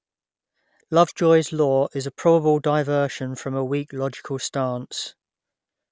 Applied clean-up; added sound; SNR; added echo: none; none; none; none.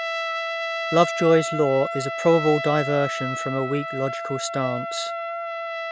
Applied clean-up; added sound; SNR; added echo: none; Trumpet; 5 dB; none.